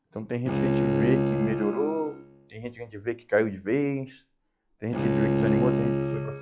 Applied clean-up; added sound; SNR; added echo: classical method log-MMSE.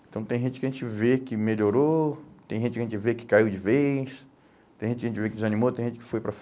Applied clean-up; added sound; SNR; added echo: none; none; none; none.